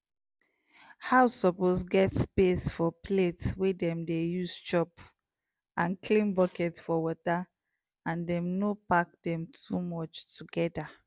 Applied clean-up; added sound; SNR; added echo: none; none; none; none.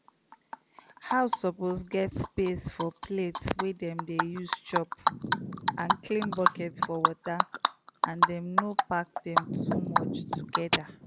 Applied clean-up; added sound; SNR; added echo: none; Animal; -2 dB; none.